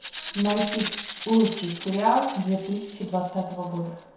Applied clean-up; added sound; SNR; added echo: none; Rattle (instrument); 12 dB; reverberation time 0.7 s.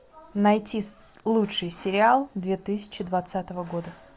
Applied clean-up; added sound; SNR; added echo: none; none; none; none.